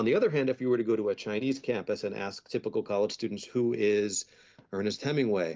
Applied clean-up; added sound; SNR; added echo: none; none; none; none.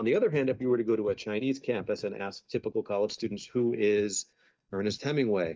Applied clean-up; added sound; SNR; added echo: neural mask model DeepFilterNet 3.